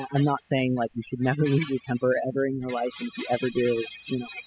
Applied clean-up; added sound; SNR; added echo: classical method spectral subtraction.